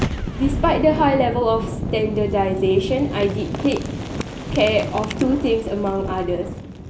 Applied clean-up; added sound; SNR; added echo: none; Boom; 5 dB; none.